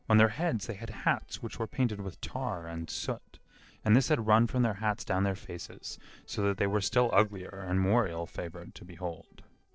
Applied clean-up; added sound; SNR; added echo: neural separator model SepFormer DNS4.